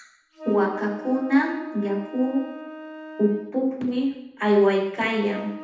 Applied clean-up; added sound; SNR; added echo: none; Wind instrument, woodwind instrument; 16 dB; reverberation time 0.9 s.